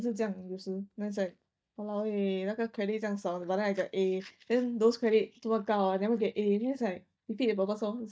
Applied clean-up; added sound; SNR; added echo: neural mask model DeepFilterNet 3.